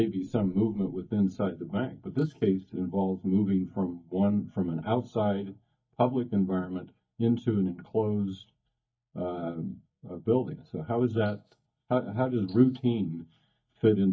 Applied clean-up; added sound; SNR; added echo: neural mask model DeepFilterNet 3.